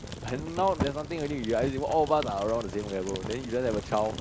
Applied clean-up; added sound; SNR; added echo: none; Fire; 8 dB; none.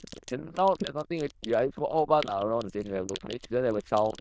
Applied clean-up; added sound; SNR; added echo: neural diffusion model UNIVERSE++.